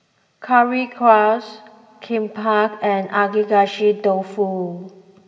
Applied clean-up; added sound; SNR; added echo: none; none; none; reverberation time 1.6 s.